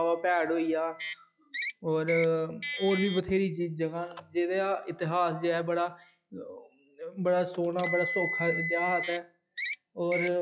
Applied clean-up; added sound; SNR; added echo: classical method log-MMSE.